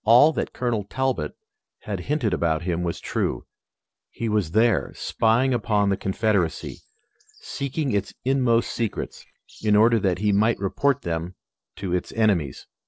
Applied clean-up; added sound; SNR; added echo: neural separator model SepFormer DNS4.